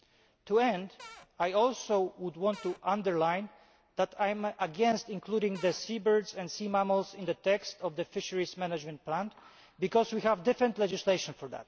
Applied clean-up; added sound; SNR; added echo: none; Cupboard open or close / Door; 19 dB; none.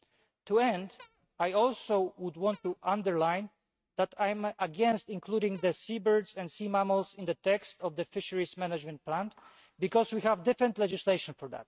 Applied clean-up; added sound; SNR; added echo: neural mask model RNNoise.